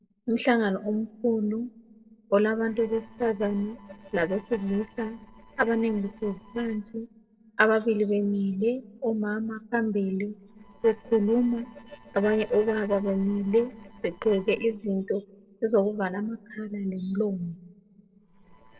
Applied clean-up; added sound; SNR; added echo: neural separator model SepFormer DNS4.